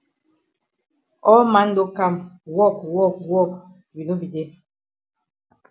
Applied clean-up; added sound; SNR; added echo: none; none; none; none.